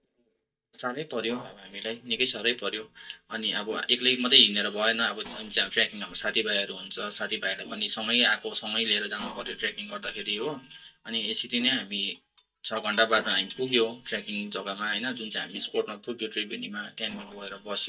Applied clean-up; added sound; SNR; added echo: neural mask model DeepFilterNet 3.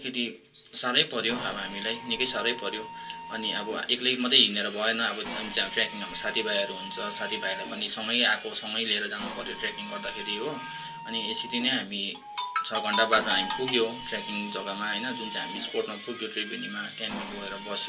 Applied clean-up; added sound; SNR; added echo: none; Mechanisms; 14 dB; reverberation time 0.2 s.